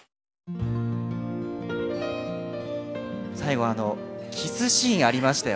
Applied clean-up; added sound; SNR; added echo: none; none; none; none.